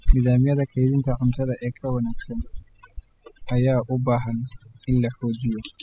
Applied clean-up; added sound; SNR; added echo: classical method spectral subtraction.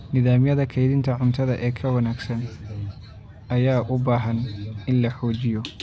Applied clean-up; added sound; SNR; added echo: none; none; none; none.